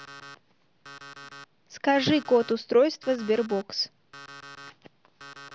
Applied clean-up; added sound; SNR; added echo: none; Alarm; 19 dB; none.